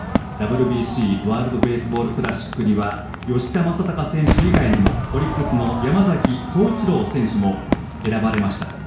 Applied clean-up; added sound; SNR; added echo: none; Crowd / Fireworks; 5 dB; reverberation time 0.6 s.